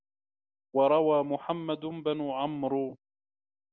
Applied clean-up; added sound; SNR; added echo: none; none; none; none.